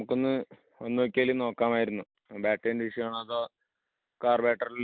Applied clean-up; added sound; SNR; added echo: none; none; none; none.